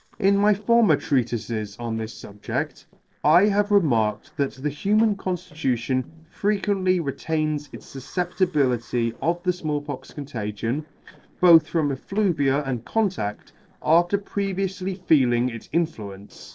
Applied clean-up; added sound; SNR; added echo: neural separator model SepFormer DNS4.